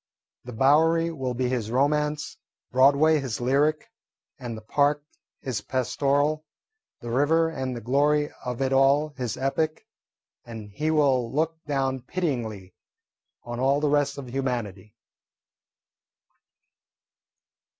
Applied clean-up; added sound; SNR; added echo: none; none; none; none.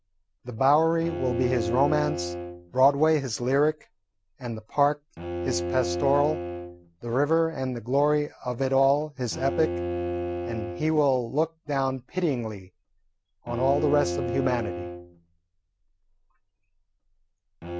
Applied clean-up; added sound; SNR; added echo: none; Bowed string instrument; 7 dB; none.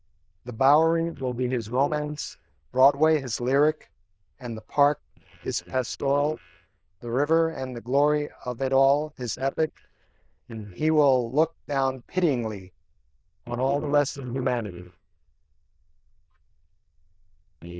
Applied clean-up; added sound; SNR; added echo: neural diffusion model UNIVERSE++.